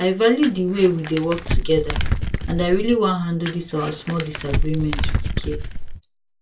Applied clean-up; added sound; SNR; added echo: none; Crumpling, crinkling; 2 dB; reverberation time 0.1 s.